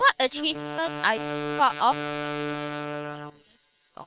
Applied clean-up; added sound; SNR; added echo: neural separator model SepFormer WHAM!.